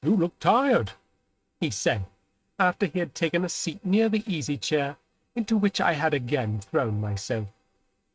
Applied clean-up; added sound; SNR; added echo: neural mask model RNNoise.